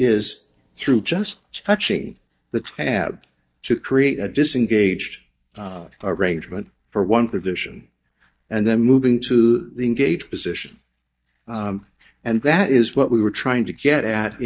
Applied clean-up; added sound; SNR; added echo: neural mask model DeepFilterNet 3.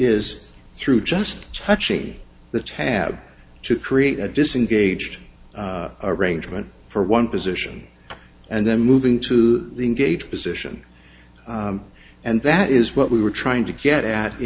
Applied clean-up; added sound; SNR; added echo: none; none; none; none.